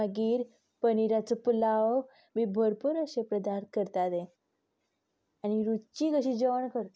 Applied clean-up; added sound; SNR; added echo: none; none; none; none.